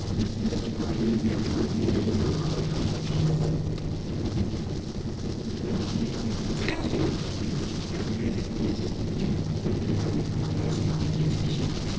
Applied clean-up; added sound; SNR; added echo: neural separator model SepFormer DNS4.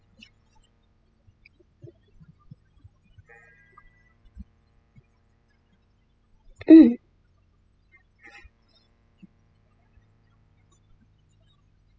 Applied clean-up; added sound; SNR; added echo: classical method spectral subtraction.